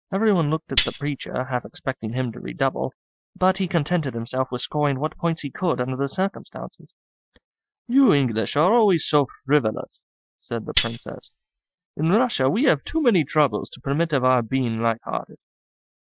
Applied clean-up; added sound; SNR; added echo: classical method Wiener filter.